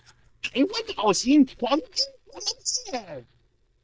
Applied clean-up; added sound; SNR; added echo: neural mask model DeepFilterNet 3.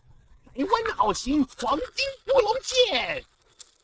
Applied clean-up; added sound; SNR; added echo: neural mask model RNNoise.